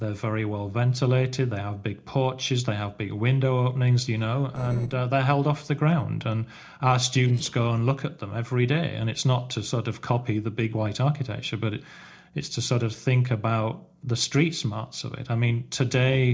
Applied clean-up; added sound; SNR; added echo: neural separator model SepFormer DNS4.